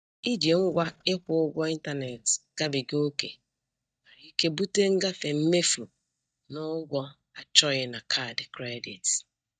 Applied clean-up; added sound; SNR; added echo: neural mask model DeepFilterNet 3.